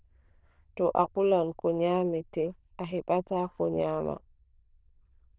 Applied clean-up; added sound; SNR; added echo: neural diffusion model UNIVERSE++.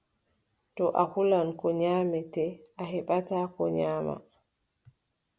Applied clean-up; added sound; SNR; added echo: none; none; none; none.